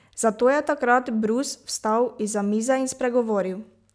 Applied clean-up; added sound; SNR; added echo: none; none; none; none.